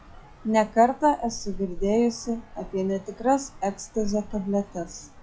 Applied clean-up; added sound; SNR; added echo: classical method log-MMSE.